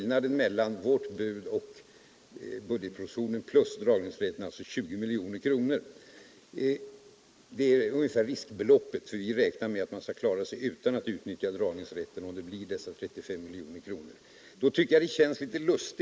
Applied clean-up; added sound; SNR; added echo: neural mask model Resemble Enhance denoiser.